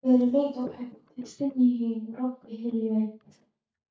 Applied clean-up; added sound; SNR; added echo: neural mask model DeepFilterNet 3.